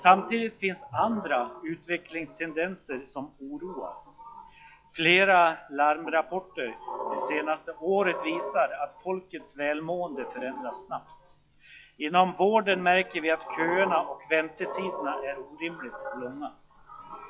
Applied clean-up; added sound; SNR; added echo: classical method log-MMSE.